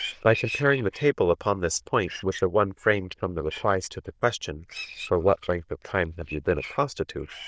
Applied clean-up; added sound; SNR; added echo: neural diffusion model UNIVERSE++.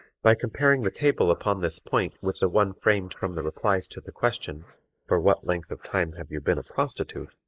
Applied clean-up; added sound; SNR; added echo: neural mask model Resemble Enhance denoiser.